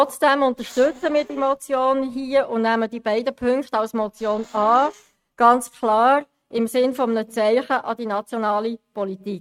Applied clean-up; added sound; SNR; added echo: neural mask model RNNoise.